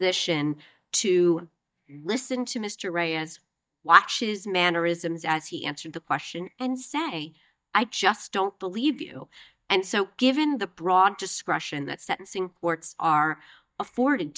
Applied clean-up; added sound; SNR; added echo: neural mask model DeepFilterNet 3.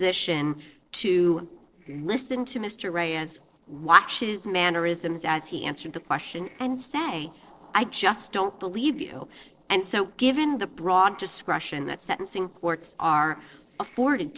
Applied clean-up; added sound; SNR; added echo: neural separator model SepFormer DNS4.